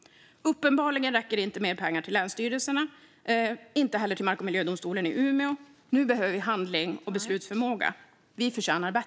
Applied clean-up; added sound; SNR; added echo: none; none; none; none.